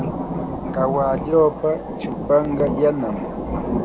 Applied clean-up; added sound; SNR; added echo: none; Thunder; 5 dB; none.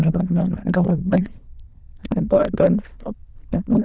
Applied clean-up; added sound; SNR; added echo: neural diffusion model UNIVERSE++.